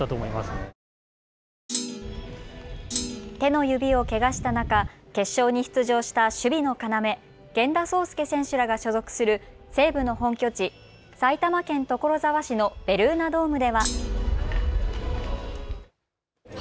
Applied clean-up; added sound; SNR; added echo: none; Thump, thud; 9 dB; none.